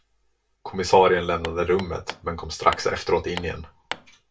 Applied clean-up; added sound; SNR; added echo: none; Hammer; 15 dB; reverberation time 0.2 s.